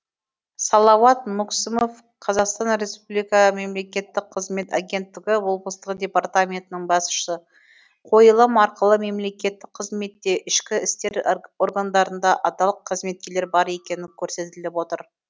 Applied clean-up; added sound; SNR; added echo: none; none; none; none.